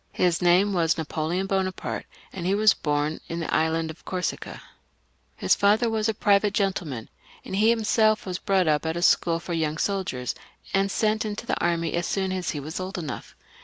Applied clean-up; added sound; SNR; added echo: none; none; none; none.